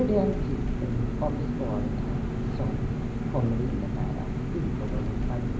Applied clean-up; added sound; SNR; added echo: none; Engine; -3 dB; reverberation time 0.5 s.